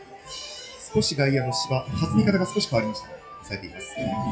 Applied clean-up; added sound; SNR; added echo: classical method WPE with log-MMSE.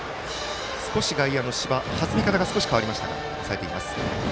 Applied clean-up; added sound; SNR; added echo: none; none; none; none.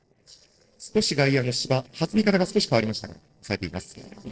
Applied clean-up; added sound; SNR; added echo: neural separator model SepFormer DNS4.